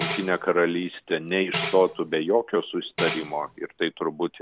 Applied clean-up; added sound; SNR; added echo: none; Tambourine; 10 dB; none.